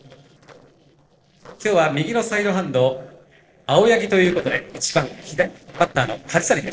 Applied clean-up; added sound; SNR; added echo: neural separator model SepFormer DNS4.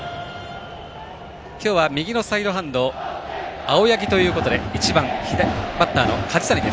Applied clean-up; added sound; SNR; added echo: none; none; none; none.